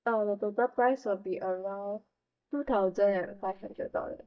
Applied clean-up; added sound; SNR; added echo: neural mask model DeepFilterNet 3.